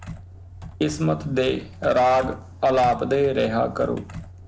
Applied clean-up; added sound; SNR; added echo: none; Computer keyboard; 15 dB; none.